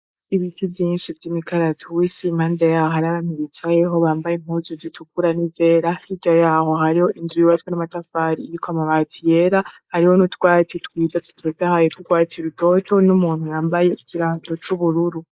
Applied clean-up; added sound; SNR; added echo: neural mask model Resemble Enhance denoiser.